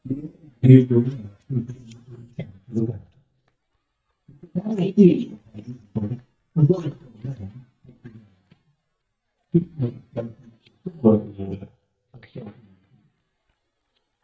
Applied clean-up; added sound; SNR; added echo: neural mask model DeepFilterNet 3.